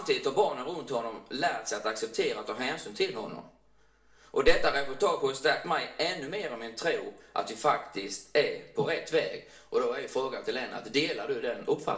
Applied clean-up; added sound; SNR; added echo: none; none; none; reverberation time 0.4 s.